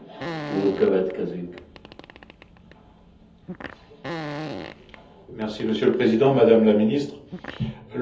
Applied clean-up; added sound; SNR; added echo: none; Fart; 14 dB; reverberation time 0.7 s.